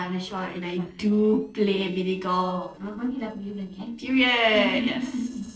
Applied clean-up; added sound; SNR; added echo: neural separator model SepFormer DNS4.